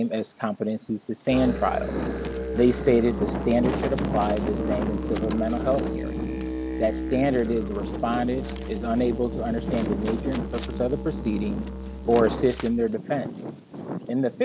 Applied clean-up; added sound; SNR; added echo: none; Musical instrument + Wind; 4 dB; none.